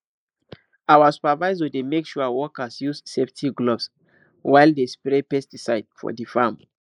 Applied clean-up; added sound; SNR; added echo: neural mask model Resemble Enhance denoiser.